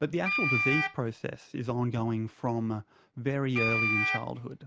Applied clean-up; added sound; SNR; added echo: none; Wind instrument, woodwind instrument; -1 dB; none.